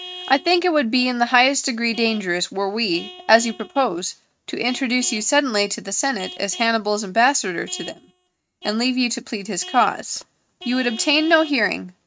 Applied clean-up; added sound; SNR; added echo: neural mask model RNNoise.